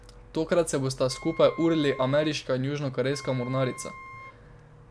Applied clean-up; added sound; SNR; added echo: none; Wind instrument, woodwind instrument; 18 dB; none.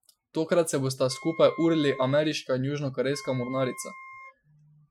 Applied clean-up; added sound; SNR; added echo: classical method Wiener filter.